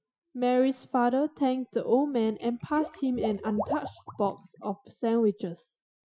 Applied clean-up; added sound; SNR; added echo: classical method Wiener filter.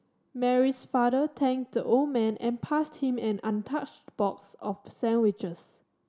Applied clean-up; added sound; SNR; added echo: none; none; none; none.